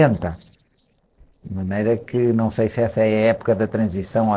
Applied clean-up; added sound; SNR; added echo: neural separator model SepFormer DNS4.